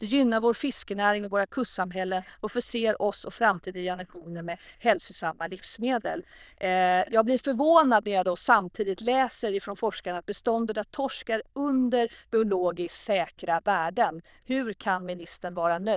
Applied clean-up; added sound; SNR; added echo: neural diffusion model UNIVERSE++.